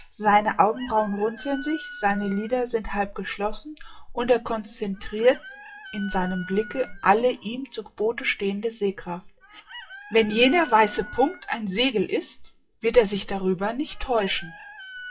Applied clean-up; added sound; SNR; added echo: classical method WPE with log-MMSE.